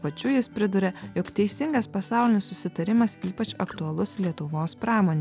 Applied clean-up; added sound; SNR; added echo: none; Acoustic guitar; 19 dB; none.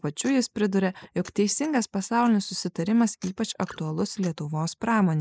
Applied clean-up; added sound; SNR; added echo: neural mask model Resemble Enhance denoiser.